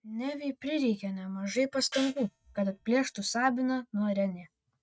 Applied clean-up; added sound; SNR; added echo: neural mask model RNNoise.